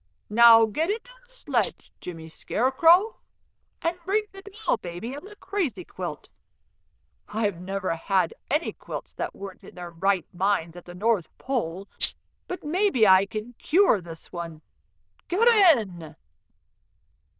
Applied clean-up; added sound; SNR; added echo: neural diffusion model UNIVERSE++.